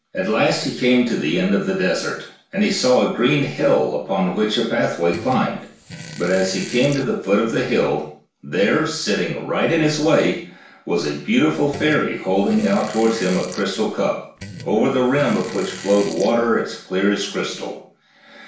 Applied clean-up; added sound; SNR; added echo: none; Fart; 16 dB; reverberation time 0.5 s.